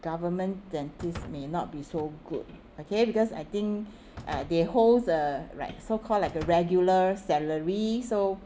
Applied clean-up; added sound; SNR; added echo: none; Slam; 19 dB; none.